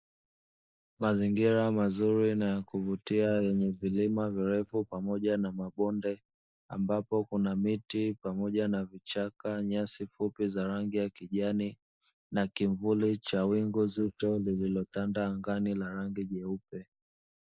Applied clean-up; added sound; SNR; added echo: neural mask model Resemble Enhance denoiser.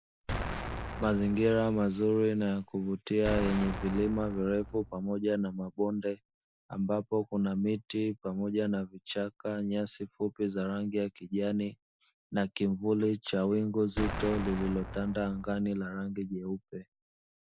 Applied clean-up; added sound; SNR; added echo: none; Explosion; 8 dB; none.